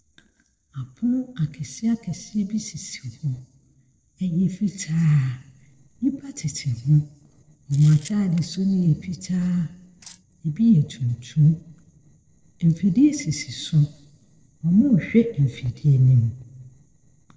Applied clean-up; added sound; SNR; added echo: neural separator model SepFormer DNS4.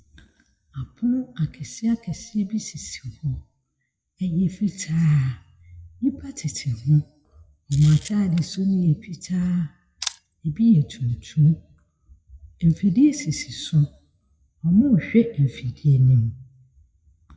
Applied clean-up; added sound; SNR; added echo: classical method WPE with log-MMSE.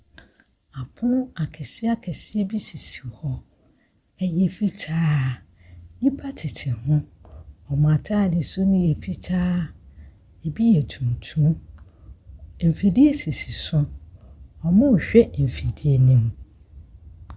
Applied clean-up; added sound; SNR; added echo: none; none; none; none.